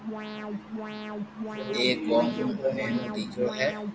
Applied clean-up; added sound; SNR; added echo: none; Alarm; 6 dB; none.